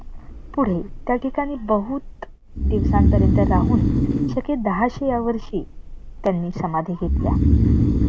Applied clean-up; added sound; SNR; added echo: none; Breathing; -3 dB; none.